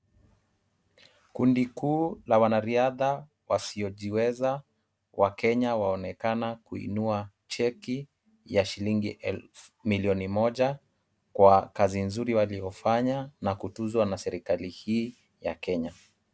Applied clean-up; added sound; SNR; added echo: none; none; none; none.